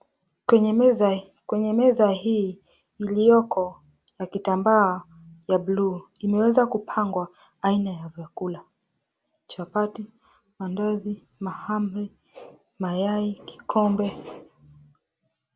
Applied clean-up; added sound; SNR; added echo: none; none; none; none.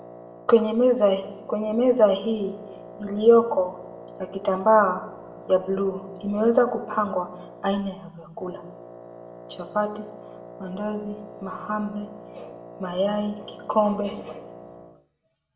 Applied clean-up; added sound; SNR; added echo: none; Wind instrument, woodwind instrument; 18 dB; reverberation time 0.7 s.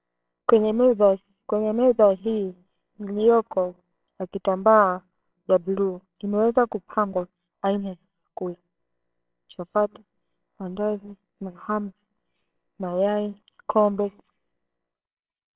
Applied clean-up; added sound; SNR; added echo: neural separator model SepFormer WHAMR!.